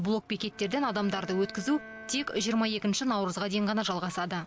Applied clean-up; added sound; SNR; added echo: none; Bowed string instrument; 19 dB; none.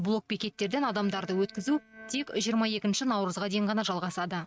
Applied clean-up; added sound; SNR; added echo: neural mask model RNNoise.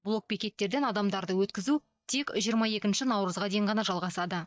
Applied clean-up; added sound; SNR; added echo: neural mask model DeepFilterNet 3.